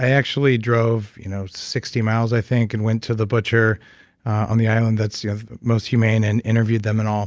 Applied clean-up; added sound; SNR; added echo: none; none; none; none.